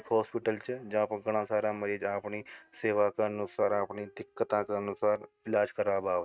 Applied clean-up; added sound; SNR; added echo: neural mask model RNNoise.